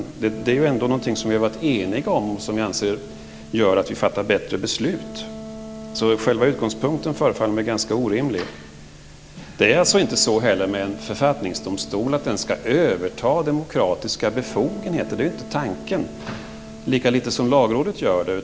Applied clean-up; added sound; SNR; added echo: none; Wind instrument, woodwind instrument; 16 dB; none.